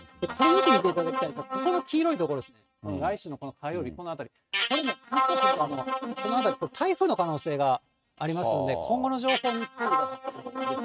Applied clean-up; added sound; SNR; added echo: neural mask model RNNoise.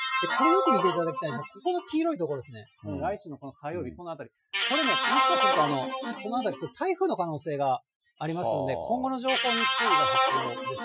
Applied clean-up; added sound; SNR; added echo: classical method Wiener filter.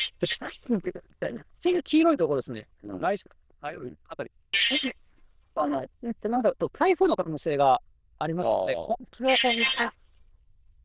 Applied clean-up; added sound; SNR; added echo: neural diffusion model UNIVERSE++.